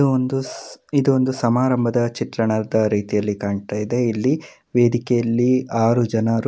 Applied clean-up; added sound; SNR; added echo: none; none; none; none.